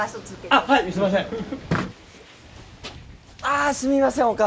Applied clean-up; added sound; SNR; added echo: none; none; none; none.